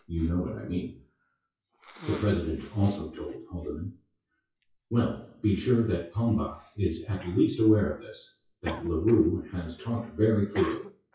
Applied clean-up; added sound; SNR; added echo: classical method WPE with log-MMSE.